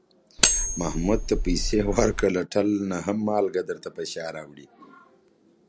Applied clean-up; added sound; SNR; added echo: none; Cutlery, silverware; -1 dB; none.